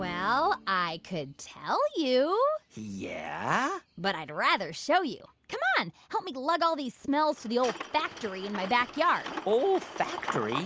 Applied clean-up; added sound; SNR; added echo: none; none; none; none.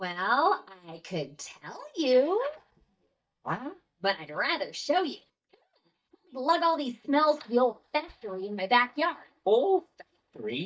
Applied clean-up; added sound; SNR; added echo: neural mask model DeepFilterNet 3.